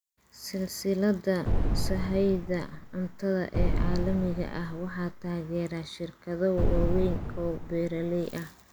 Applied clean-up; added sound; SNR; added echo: none; Boom; -2 dB; none.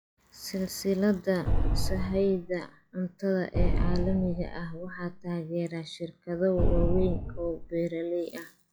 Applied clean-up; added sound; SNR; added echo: classical method log-MMSE.